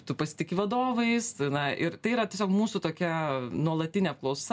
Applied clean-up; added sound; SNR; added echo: none; none; none; none.